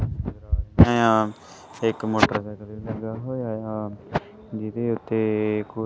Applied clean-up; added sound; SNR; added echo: none; none; none; none.